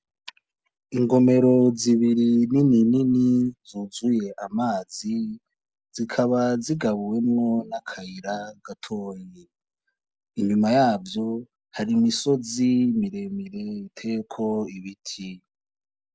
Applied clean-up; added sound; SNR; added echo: none; none; none; none.